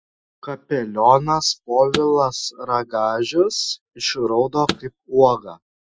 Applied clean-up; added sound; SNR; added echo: classical method Wiener filter.